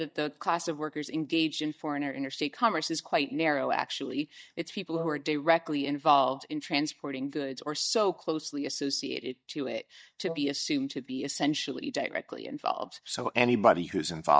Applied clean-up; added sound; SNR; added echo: neural mask model DeepFilterNet 3.